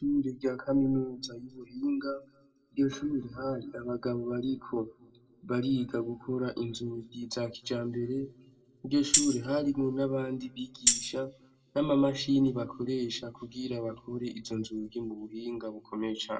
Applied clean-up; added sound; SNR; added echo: none; Tambourine; -1 dB; reverberation time 0.9 s.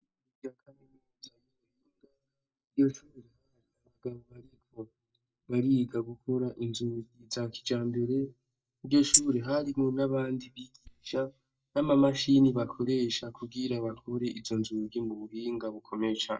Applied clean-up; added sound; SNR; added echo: neural mask model DeepFilterNet 3.